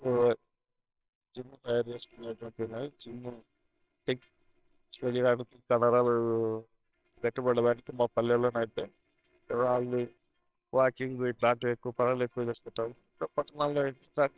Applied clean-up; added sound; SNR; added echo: neural separator model SepFormer WHAMR!.